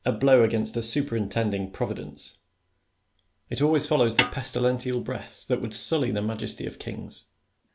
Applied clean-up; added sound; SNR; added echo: none; Snare drum; 2 dB; none.